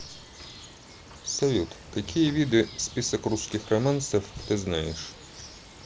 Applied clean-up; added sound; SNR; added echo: none; Bird; 16 dB; none.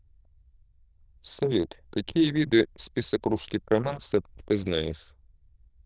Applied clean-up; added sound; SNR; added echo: neural diffusion model UNIVERSE++.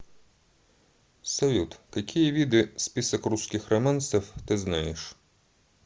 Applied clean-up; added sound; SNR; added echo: none; none; none; none.